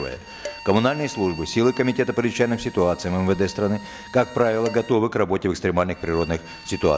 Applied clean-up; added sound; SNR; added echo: none; Dishes, pots, and pans + Bowed string instrument; 18 dB; none.